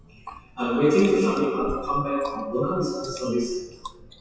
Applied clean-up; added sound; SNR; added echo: classical method WPE with log-MMSE.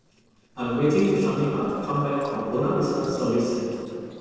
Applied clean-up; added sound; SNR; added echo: neural separator model SepFormer DNS4.